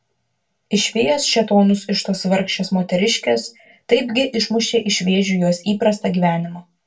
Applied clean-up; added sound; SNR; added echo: none; none; none; reverberation time 0.2 s.